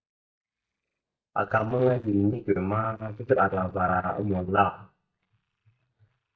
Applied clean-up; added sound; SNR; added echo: neural mask model DeepFilterNet 3.